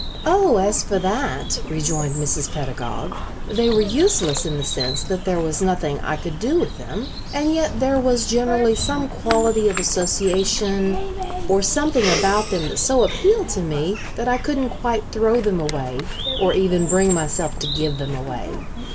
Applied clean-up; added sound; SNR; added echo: none; Bird vocalization, bird call, bird song; 6 dB; none.